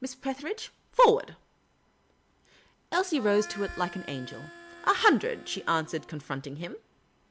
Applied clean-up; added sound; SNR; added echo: none; Harmonica; 16 dB; none.